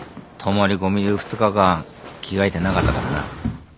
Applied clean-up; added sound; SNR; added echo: none; none; none; none.